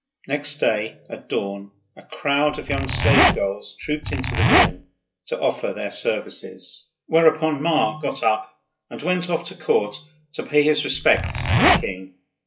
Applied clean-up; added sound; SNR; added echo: classical method WPE with log-MMSE.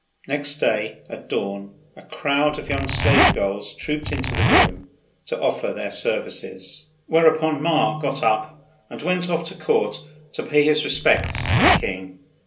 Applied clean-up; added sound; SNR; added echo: none; Zipper (clothing); -3 dB; reverberation time 0.2 s.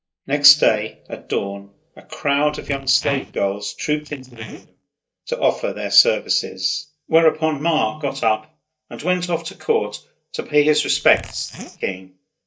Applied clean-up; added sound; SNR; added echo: neural mask model DeepFilterNet 3.